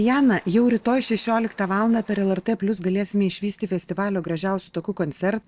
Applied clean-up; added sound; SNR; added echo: neural separator model SepFormer DNS4.